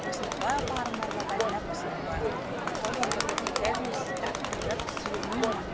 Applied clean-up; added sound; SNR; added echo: none; Crowd; -4 dB; none.